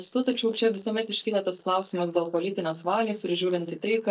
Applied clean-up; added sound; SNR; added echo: neural mask model DeepFilterNet 3.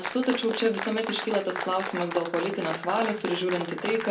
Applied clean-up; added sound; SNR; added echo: none; Applause; 7 dB; reverberation time 0.2 s.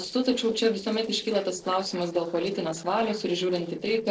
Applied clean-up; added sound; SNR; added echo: neural separator model SepFormer DNS4.